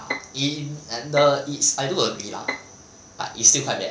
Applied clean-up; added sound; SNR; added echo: none; Bowed string instrument; 13 dB; none.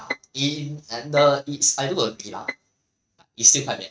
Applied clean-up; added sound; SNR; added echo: neural mask model RNNoise.